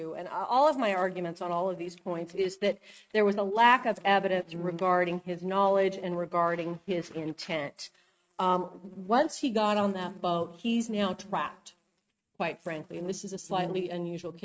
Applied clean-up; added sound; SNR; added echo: neural mask model RNNoise.